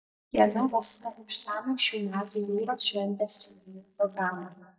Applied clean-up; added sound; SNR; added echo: neural mask model DeepFilterNet 3.